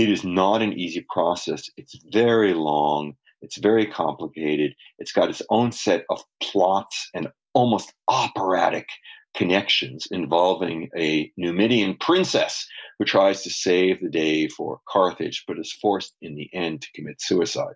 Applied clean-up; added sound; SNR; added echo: none; none; none; none.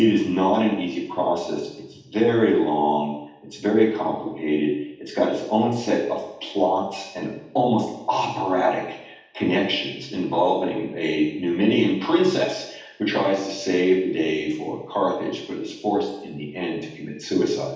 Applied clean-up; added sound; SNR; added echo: none; none; none; reverberation time 0.8 s.